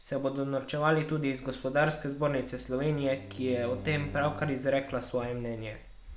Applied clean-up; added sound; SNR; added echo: none; Bowed string instrument; 14 dB; none.